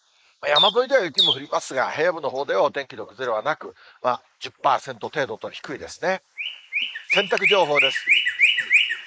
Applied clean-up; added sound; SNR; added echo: neural mask model Resemble Enhance denoiser.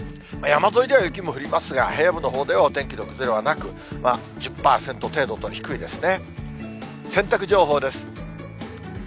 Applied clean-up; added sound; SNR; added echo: none; none; none; none.